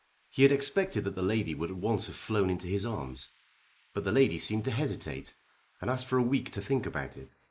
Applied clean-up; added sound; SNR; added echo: neural mask model Resemble Enhance denoiser.